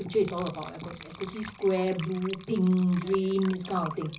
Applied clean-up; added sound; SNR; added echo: none; Water / Liquid; 15 dB; reverberation time 0.5 s.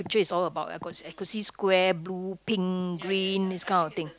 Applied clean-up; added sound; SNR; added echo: none; none; none; none.